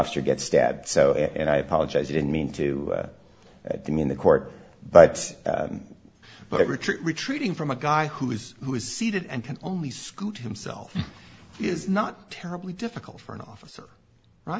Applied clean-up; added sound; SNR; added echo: none; none; none; none.